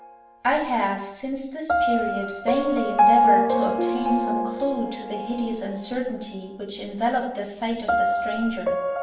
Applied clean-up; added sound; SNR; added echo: none; Piano; -2 dB; reverberation time 0.6 s.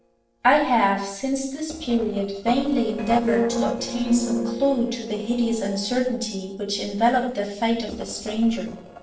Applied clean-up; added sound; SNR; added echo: neural separator model SepFormer DNS4.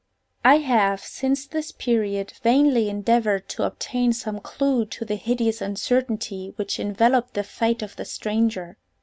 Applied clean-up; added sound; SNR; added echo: none; none; none; none.